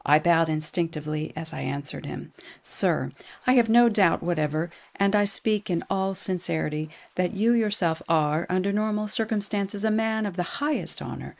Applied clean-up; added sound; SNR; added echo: neural mask model Resemble Enhance denoiser.